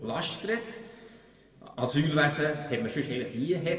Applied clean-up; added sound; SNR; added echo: none; none; none; reverberation time 1.6 s.